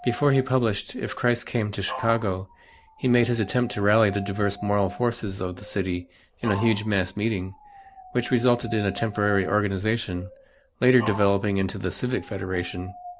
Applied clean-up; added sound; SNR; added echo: none; Dog; 16 dB; none.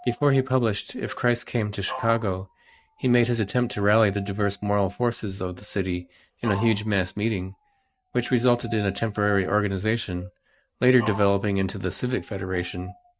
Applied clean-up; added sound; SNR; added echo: neural mask model RNNoise.